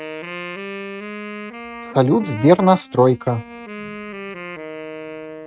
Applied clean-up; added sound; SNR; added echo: neural mask model RNNoise.